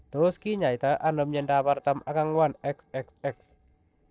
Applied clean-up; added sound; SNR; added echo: neural separator model SepFormer DNS4.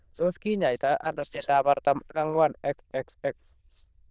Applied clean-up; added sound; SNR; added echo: neural diffusion model UNIVERSE++.